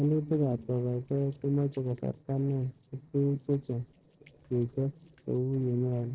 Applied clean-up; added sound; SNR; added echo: neural separator model SepFormer DNS4.